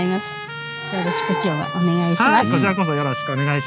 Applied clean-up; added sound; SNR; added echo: none; Animal / Brass instrument + Trumpet; 7 dB; none.